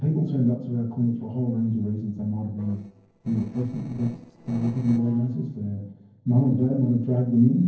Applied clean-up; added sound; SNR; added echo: neural separator model SepFormer DNS4.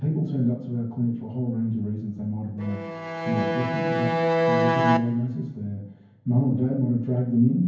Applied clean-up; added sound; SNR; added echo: none; Bowed string instrument; 0 dB; reverberation time 0.9 s.